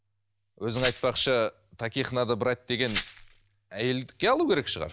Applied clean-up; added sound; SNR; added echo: none; Glass; 6 dB; none.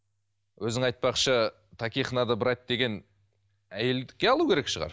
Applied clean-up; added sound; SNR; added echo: none; none; none; none.